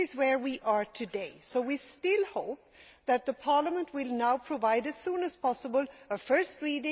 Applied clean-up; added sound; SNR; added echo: none; none; none; none.